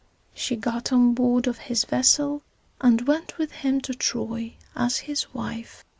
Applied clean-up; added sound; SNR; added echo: none; none; none; none.